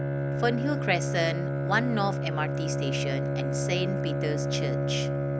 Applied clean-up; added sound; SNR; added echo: none; Bowed string instrument; -3 dB; none.